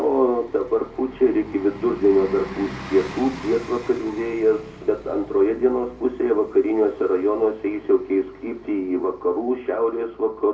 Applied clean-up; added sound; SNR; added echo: none; Bus; 18 dB; reverberation time 0.4 s.